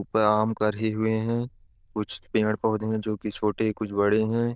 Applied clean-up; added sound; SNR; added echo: neural diffusion model UNIVERSE++.